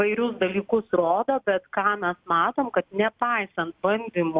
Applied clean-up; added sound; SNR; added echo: none; none; none; none.